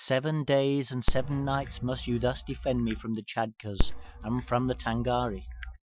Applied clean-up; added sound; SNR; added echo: classical method Wiener filter.